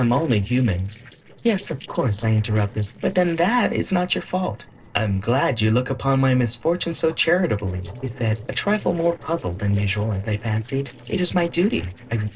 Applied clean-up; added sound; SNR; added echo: neural separator model SepFormer DNS4.